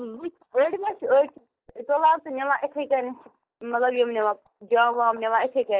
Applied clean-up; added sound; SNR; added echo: neural mask model DeepFilterNet 3.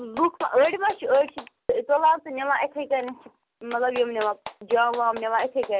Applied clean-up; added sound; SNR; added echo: none; Clapping; 19 dB; none.